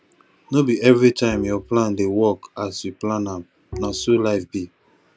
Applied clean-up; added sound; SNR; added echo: none; Bowed string instrument; 14 dB; none.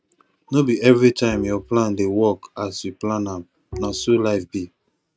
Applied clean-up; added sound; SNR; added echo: neural mask model RNNoise.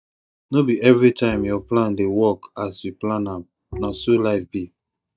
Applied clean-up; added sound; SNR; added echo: neural mask model DeepFilterNet 3.